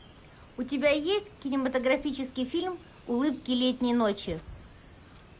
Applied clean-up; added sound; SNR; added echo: none; Chirp, tweet; 12 dB; none.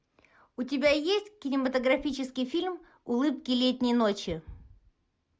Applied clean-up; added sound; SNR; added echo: none; none; none; none.